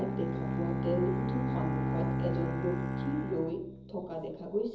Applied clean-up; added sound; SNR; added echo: none; Bowed string instrument; -2 dB; reverberation time 0.7 s.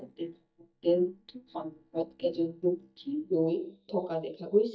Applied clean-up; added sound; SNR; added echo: neural mask model DeepFilterNet 3.